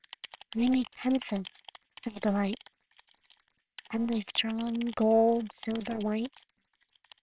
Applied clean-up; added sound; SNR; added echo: neural separator model SepFormer WHAMR!.